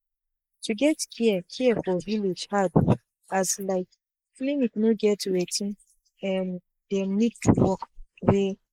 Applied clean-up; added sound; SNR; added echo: neural mask model Resemble Enhance denoiser.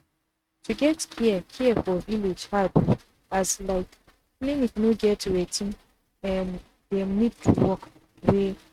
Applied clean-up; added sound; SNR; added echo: neural mask model RNNoise.